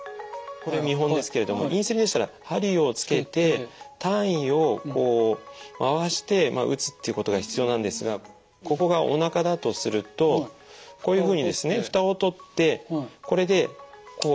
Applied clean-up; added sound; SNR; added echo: none; none; none; none.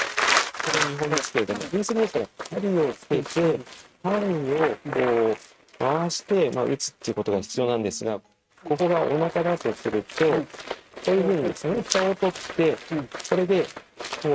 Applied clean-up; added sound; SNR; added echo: neural mask model RNNoise.